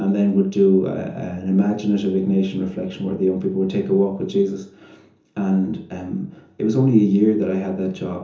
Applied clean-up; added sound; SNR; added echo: none; none; none; reverberation time 0.6 s.